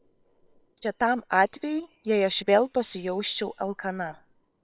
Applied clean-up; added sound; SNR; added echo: neural separator model SepFormer WHAM!.